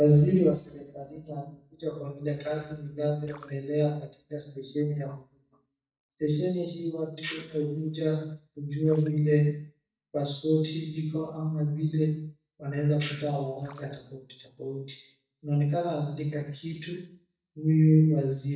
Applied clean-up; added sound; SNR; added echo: neural mask model DeepFilterNet 3.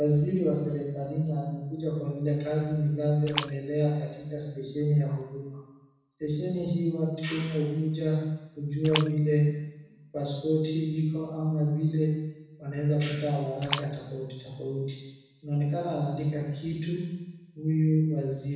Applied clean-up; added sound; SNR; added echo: none; Splash, splatter; 12 dB; reverberation time 1.1 s.